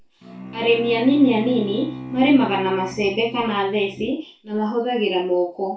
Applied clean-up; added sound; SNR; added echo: none; Bowed string instrument; 13 dB; reverberation time 0.2 s.